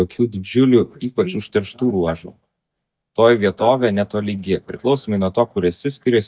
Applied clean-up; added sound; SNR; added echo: neural mask model DeepFilterNet 3.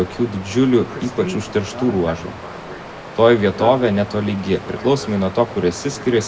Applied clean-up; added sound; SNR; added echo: none; Water; 15 dB; reverberation time 0.5 s.